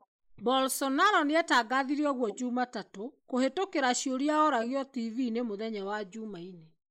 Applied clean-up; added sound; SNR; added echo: neural mask model Resemble Enhance denoiser.